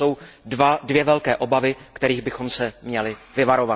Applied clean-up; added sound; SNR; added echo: none; none; none; none.